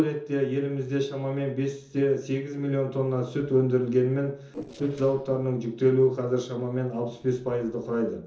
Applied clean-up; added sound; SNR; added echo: neural separator model SepFormer DNS4.